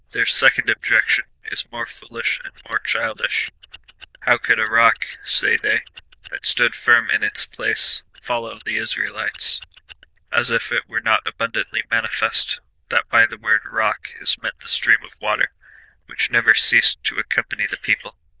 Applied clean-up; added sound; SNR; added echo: neural diffusion model UNIVERSE++.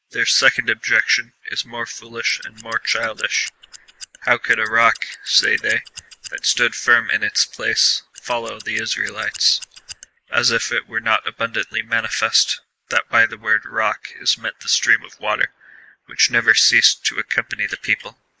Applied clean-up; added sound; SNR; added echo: neural mask model Resemble Enhance denoiser.